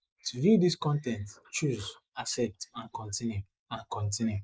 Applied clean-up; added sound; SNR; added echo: neural mask model Resemble Enhance denoiser.